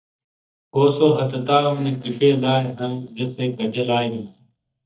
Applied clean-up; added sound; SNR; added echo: neural mask model DeepFilterNet 3.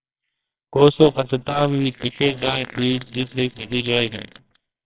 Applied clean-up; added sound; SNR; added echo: neural separator model SepFormer WHAMR!.